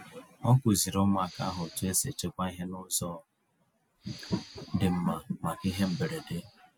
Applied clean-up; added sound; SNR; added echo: none; Respiratory sounds; 19 dB; none.